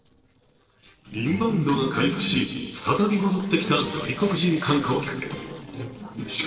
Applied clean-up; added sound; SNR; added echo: neural separator model SepFormer DNS4.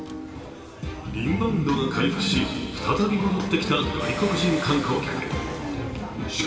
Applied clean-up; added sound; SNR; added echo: none; Engine; 13 dB; reverberation time 2.5 s.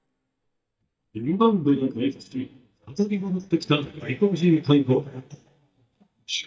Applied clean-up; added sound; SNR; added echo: neural mask model DeepFilterNet 3.